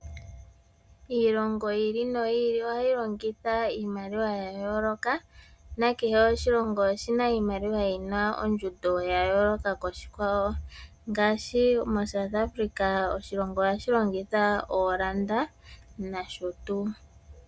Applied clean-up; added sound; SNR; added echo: none; none; none; none.